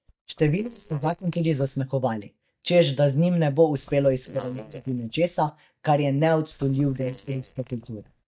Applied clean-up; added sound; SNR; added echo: neural mask model DeepFilterNet 3.